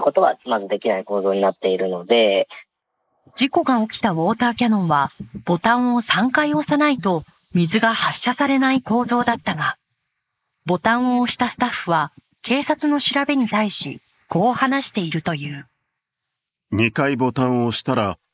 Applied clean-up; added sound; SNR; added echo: neural mask model Resemble Enhance denoiser.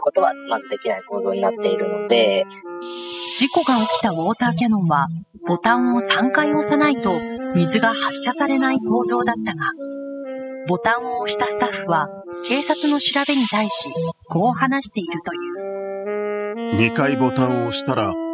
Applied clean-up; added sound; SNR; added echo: classical method spectral subtraction.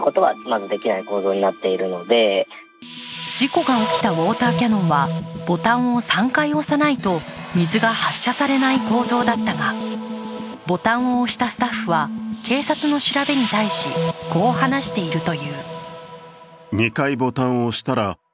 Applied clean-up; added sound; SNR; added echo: none; none; none; none.